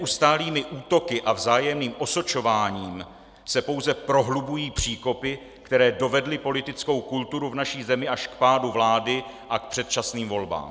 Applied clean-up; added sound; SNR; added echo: none; none; none; none.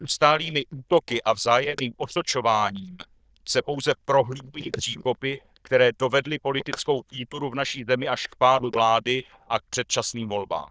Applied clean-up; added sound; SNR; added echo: neural diffusion model UNIVERSE++.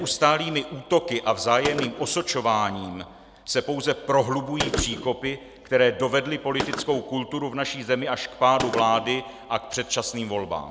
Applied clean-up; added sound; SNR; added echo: none; Gunshot, gunfire; 13 dB; none.